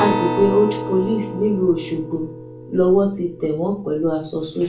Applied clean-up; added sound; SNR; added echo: none; Acoustic guitar; 8 dB; reverberation time 0.3 s.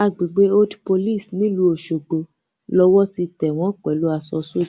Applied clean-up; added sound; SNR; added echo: none; none; none; none.